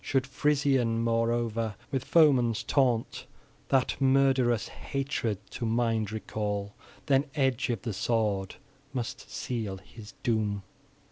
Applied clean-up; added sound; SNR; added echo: none; none; none; none.